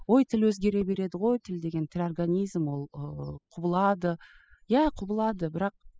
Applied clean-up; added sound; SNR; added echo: classical method spectral subtraction.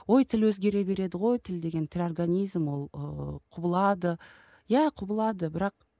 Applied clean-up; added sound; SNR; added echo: none; none; none; none.